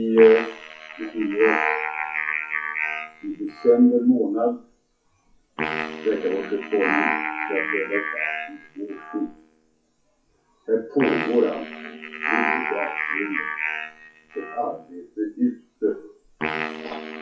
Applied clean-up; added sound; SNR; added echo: classical method WPE with log-MMSE.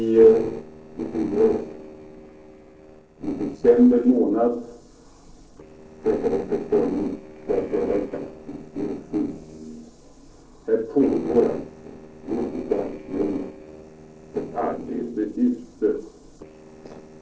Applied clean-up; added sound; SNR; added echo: neural separator model SepFormer DNS4.